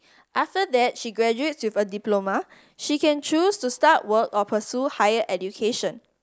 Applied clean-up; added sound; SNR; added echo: neural mask model Resemble Enhance denoiser.